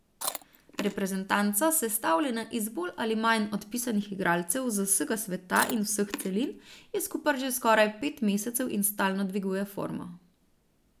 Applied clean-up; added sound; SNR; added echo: none; Chewing, mastication; 8 dB; none.